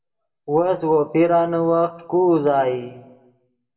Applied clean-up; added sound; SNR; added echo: none; none; none; reverberation time 0.8 s.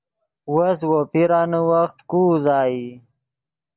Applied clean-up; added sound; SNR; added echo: none; none; none; none.